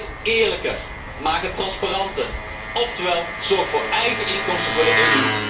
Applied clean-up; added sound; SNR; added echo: none; Engine; 2 dB; reverberation time 0.3 s.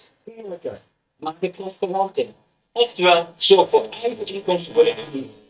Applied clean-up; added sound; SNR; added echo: neural mask model DeepFilterNet 3.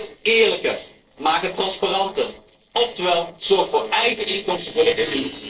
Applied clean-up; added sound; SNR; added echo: neural separator model SepFormer DNS4.